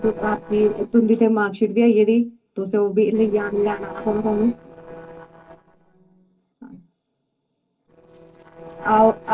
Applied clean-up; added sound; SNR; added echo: neural separator model SepFormer DNS4.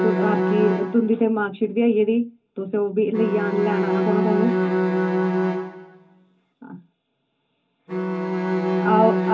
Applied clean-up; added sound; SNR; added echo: none; Bowed string instrument; 0 dB; reverberation time 0.3 s.